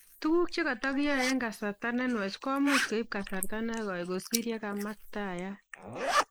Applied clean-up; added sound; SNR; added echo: neural mask model Resemble Enhance denoiser.